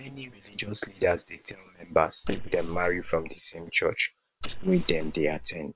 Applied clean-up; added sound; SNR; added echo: neural separator model SepFormer WHAM!.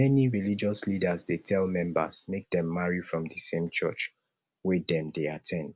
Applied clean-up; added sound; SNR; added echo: none; none; none; none.